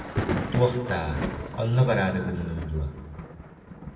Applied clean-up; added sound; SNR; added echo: none; Thunder; 6 dB; reverberation time 1.6 s.